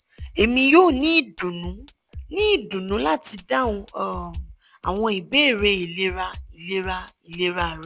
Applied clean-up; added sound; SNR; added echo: none; Drum kit; 16 dB; none.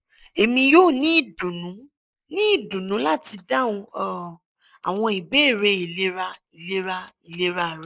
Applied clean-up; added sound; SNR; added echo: neural mask model Resemble Enhance denoiser.